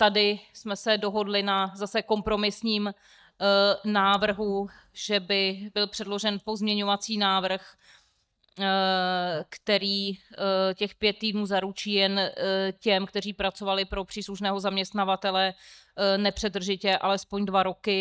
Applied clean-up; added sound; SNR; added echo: neural mask model DeepFilterNet 3.